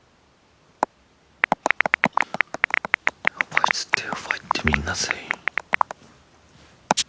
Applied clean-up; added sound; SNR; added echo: none; none; none; none.